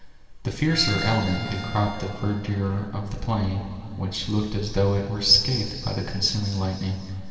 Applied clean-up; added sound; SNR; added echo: none; Bowed string instrument; 13 dB; reverberation time 2.6 s.